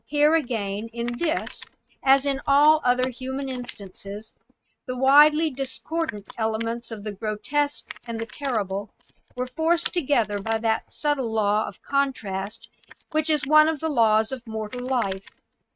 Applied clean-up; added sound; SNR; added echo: neural mask model RNNoise.